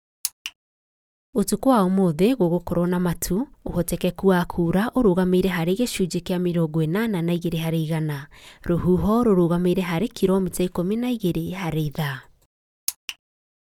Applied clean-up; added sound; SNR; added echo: none; none; none; none.